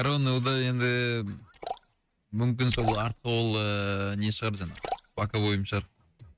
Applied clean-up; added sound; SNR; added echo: neural mask model RNNoise.